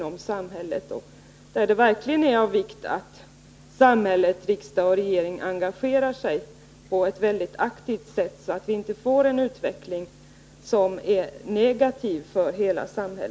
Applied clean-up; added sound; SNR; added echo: none; none; none; none.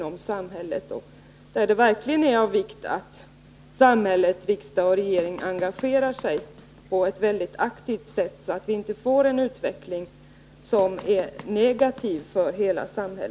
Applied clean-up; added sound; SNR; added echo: none; Run; 20 dB; none.